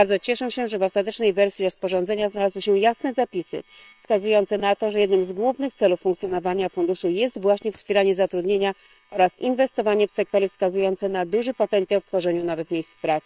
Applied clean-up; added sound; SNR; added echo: neural separator model SepFormer WHAM!.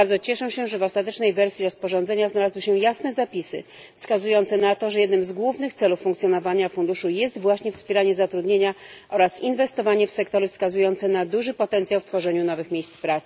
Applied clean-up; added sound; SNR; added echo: none; none; none; none.